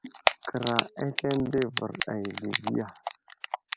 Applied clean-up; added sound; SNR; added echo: none; Typing; 2 dB; none.